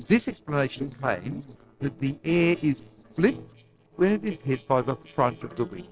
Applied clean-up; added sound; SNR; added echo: neural separator model SepFormer DNS4.